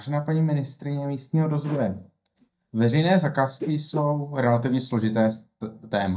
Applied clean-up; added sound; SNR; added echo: neural mask model DeepFilterNet 3.